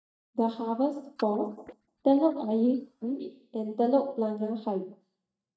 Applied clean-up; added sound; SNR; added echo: neural mask model DeepFilterNet 3.